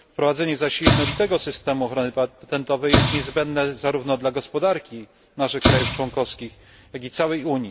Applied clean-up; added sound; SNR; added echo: none; Explosion; 2 dB; none.